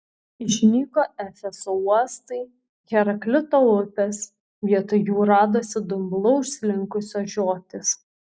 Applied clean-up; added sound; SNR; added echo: none; none; none; none.